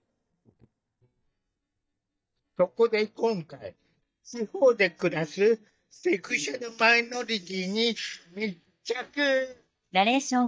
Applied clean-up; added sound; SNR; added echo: neural mask model DeepFilterNet 3.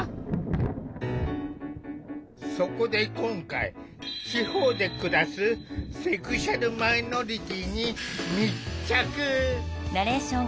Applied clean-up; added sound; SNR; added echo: none; Thunder; 10 dB; none.